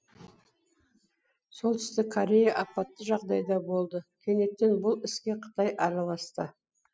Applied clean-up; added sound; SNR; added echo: classical method spectral subtraction.